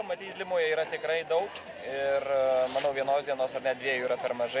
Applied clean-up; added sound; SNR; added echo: none; Tearing; 16 dB; none.